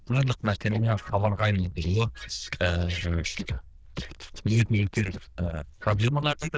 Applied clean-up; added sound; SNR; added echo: neural diffusion model UNIVERSE++.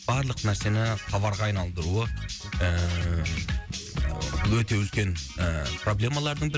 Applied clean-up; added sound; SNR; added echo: none; none; none; none.